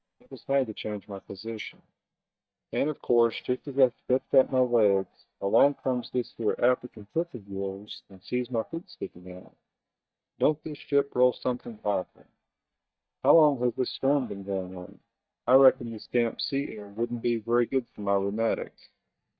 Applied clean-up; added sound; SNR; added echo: neural mask model DeepFilterNet 3.